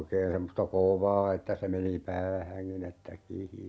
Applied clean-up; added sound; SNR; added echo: none; none; none; none.